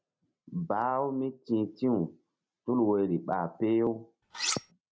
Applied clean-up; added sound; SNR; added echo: none; Cutlery, silverware; 3 dB; none.